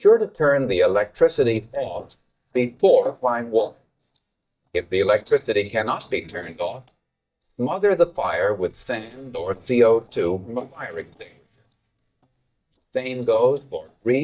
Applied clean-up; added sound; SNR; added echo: neural mask model DeepFilterNet 3.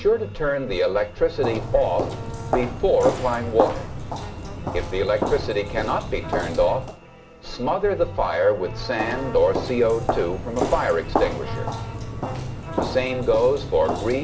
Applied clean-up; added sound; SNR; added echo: none; Walk, footsteps; 6 dB; reverberation time 0.4 s.